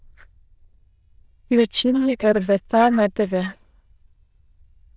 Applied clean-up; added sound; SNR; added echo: neural diffusion model UNIVERSE++.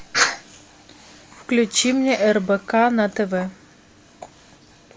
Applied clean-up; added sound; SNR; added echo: none; none; none; none.